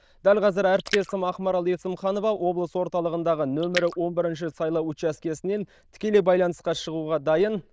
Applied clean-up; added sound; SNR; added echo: neural diffusion model UNIVERSE++.